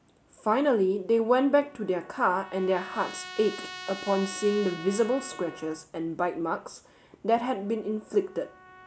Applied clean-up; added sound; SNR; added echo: none; Trumpet; 17 dB; none.